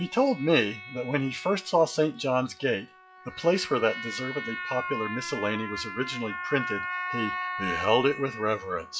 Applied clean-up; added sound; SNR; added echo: classical method log-MMSE.